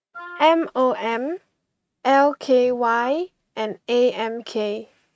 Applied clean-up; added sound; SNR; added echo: neural mask model RNNoise.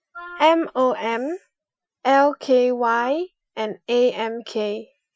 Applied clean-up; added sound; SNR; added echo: classical method Wiener filter.